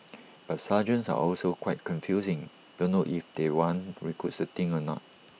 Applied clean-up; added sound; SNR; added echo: none; none; none; none.